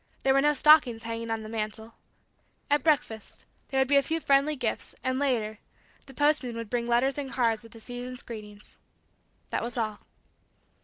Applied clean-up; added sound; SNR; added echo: neural separator model SepFormer DNS4.